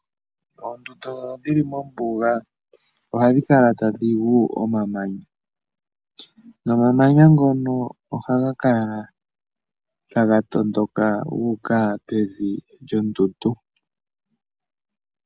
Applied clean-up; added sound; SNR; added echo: none; none; none; none.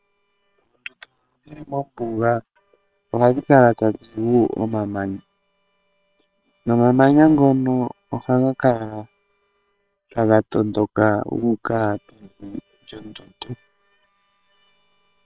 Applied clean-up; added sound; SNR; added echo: neural separator model SepFormer WHAM!.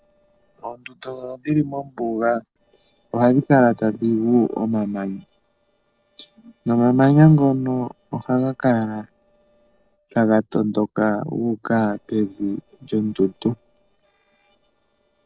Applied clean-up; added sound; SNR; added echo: neural separator model SepFormer DNS4.